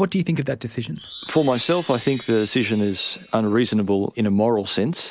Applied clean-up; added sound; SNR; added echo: none; Chime; 20 dB; none.